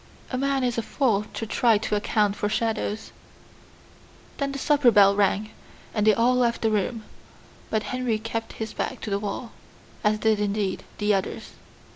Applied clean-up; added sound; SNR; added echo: none; none; none; none.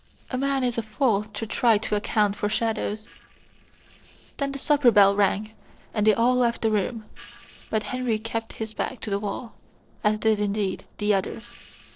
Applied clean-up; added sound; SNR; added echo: neural separator model SepFormer DNS4.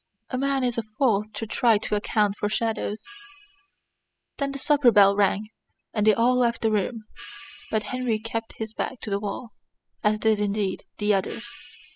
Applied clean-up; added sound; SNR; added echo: classical method spectral subtraction.